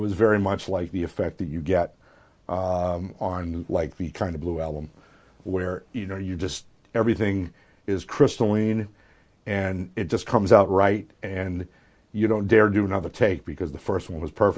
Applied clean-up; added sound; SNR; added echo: none; none; none; none.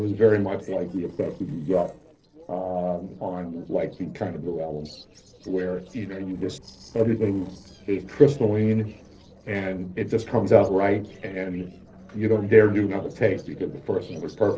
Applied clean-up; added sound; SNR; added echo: neural separator model SepFormer DNS4.